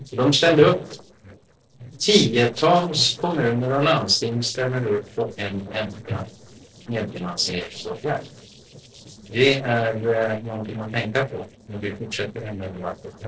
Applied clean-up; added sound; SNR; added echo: neural separator model SepFormer DNS4.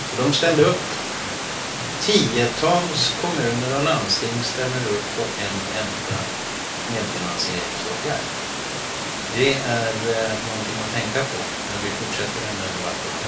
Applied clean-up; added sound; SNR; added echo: none; Water; 3 dB; reverberation time 0.2 s.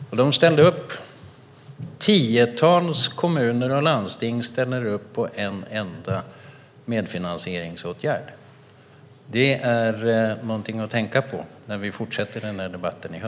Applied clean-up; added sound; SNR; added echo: none; none; none; none.